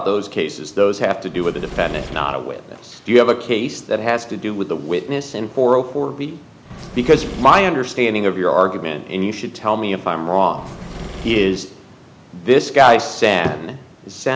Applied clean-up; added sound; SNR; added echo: none; Engine / Mechanisms; 13 dB; none.